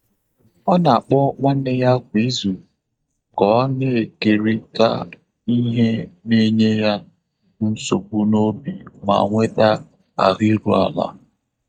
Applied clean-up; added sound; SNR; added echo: neural mask model DeepFilterNet 3.